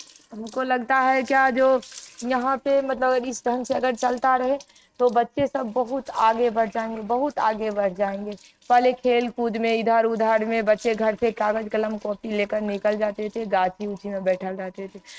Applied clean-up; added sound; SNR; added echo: neural mask model RNNoise.